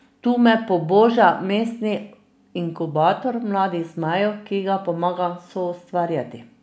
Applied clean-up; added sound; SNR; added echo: none; none; none; none.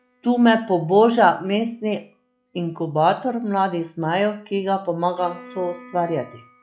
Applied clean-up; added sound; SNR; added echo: classical method log-MMSE.